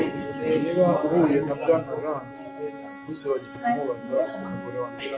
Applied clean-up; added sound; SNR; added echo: none; Bowed string instrument; 13 dB; none.